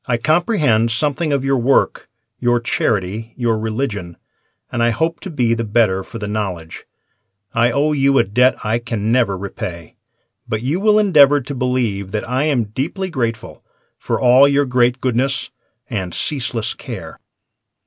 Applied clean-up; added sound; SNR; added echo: none; none; none; none.